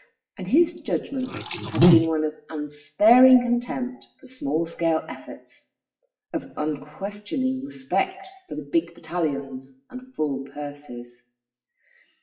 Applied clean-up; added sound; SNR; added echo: classical method WPE with log-MMSE.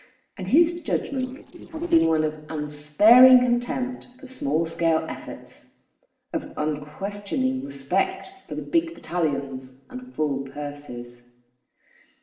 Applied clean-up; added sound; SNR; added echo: neural separator model SepFormer DNS4.